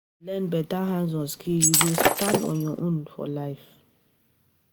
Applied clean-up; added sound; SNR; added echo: none; Shatter; -4 dB; none.